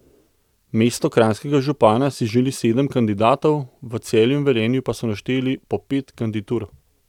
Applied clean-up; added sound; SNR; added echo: none; none; none; none.